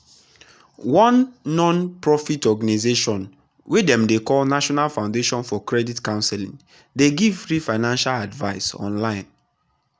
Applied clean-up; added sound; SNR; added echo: none; none; none; none.